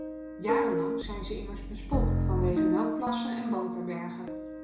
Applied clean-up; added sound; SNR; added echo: none; Piano; -5 dB; reverberation time 0.7 s.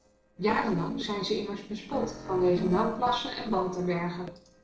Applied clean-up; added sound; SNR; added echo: neural separator model SepFormer DNS4.